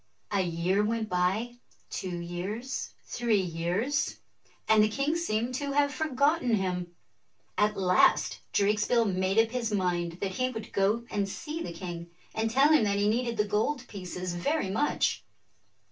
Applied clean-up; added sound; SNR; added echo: none; none; none; reverberation time 0.2 s.